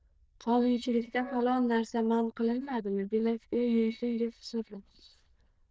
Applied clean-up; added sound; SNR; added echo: neural diffusion model UNIVERSE++.